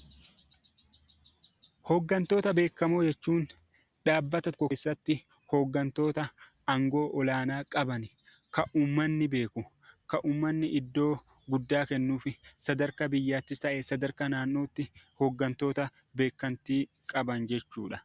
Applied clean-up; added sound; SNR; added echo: none; none; none; none.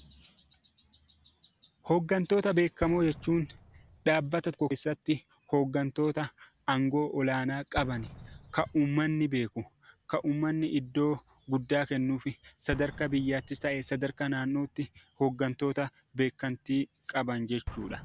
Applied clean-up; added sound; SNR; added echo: none; Explosion; 19 dB; none.